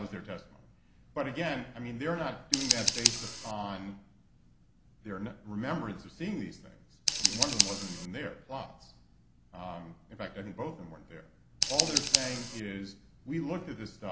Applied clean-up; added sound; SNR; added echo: none; Scissors; -3 dB; none.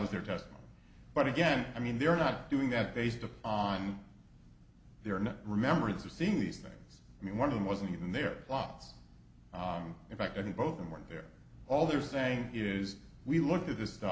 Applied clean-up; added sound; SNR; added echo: none; none; none; none.